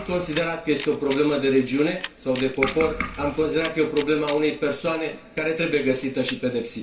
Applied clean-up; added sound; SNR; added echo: none; Camera; 16 dB; reverberation time 0.3 s.